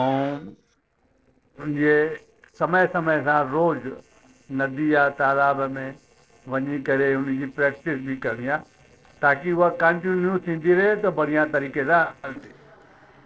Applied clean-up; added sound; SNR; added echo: neural separator model SepFormer DNS4.